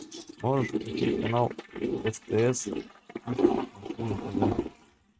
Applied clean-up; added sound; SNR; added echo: neural mask model RNNoise.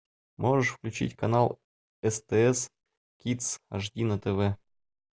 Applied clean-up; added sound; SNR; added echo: none; none; none; none.